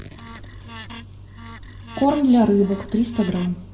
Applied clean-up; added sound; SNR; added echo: none; Wood; 19 dB; reverberation time 1.0 s.